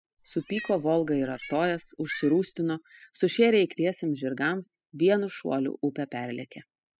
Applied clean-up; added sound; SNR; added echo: classical method spectral subtraction.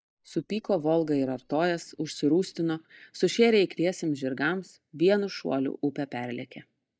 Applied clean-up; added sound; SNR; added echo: neural mask model DeepFilterNet 3.